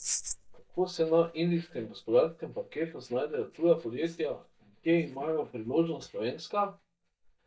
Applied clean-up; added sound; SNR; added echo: neural mask model DeepFilterNet 3.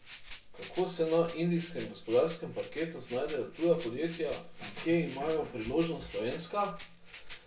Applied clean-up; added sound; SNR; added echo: none; Rattle (instrument); 2 dB; reverberation time 0.2 s.